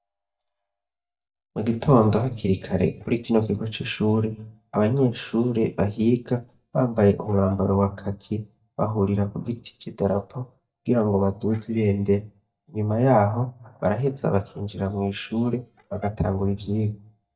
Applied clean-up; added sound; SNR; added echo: neural mask model DeepFilterNet 3.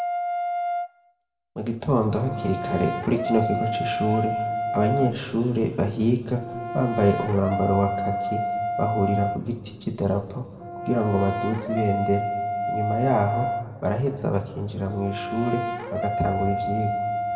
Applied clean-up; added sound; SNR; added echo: none; Brass instrument; 4 dB; reverberation time 1.7 s.